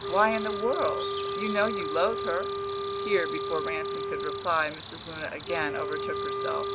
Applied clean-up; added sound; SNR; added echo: none; Wind instrument, woodwind instrument + Cricket; 0 dB; none.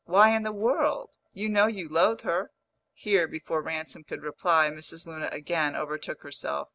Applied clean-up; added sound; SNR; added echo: none; none; none; none.